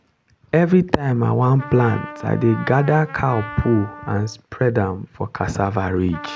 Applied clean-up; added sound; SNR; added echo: none; Trumpet; 18 dB; none.